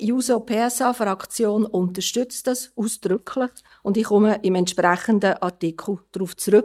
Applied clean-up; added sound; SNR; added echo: neural mask model DeepFilterNet 3.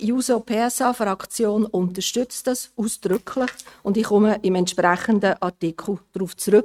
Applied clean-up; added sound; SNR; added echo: neural mask model RNNoise.